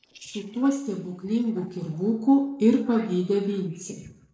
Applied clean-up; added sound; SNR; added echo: neural separator model SepFormer DNS4.